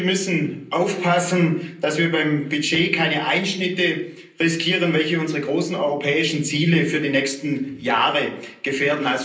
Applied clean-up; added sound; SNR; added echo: none; none; none; reverberation time 0.6 s.